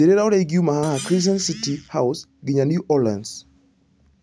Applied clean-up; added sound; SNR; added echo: none; Screech; 19 dB; none.